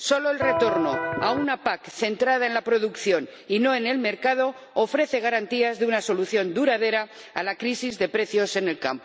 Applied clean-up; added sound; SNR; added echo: none; Electric guitar; 2 dB; none.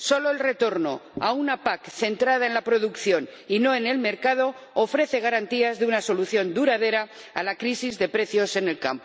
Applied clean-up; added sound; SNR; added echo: none; none; none; none.